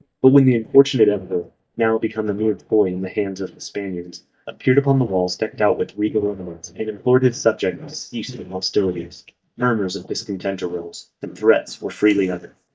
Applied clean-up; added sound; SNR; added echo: neural mask model DeepFilterNet 3.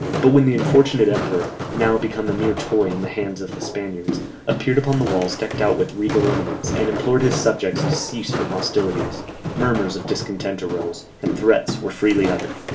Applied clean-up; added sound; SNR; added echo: none; Walk, footsteps; 6 dB; reverberation time 0.2 s.